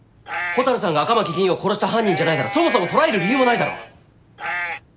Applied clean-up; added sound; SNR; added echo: none; Livestock, farm animals, working animals; 9 dB; none.